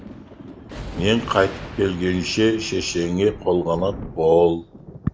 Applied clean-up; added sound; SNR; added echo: none; Thunder; 14 dB; none.